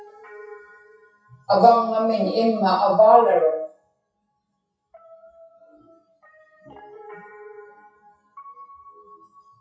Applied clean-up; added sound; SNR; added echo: classical method WPE with log-MMSE.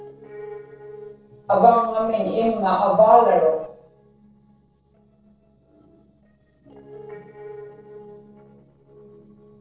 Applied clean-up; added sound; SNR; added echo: neural separator model SepFormer DNS4.